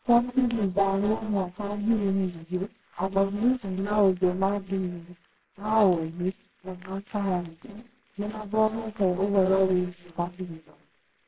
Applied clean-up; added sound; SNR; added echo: neural separator model SepFormer WHAMR!.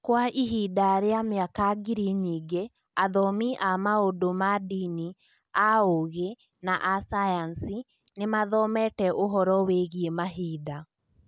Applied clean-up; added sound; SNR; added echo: none; none; none; none.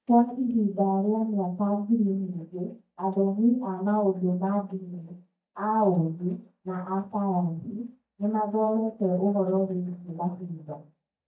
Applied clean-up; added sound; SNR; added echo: neural mask model DeepFilterNet 3.